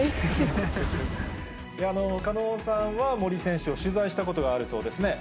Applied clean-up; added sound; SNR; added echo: none; none; none; none.